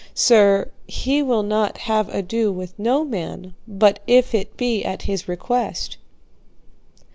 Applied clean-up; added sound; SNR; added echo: none; none; none; none.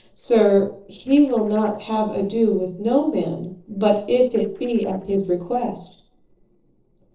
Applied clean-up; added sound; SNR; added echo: neural separator model SepFormer DNS4.